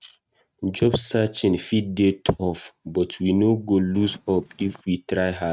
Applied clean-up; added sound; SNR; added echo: neural mask model RNNoise.